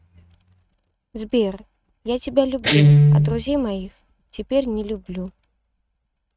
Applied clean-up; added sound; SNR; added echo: neural mask model RNNoise.